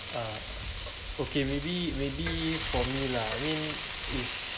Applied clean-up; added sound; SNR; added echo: none; Frying (food); 0 dB; reverberation time 0.3 s.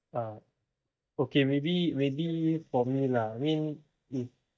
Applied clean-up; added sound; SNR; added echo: neural mask model DeepFilterNet 3.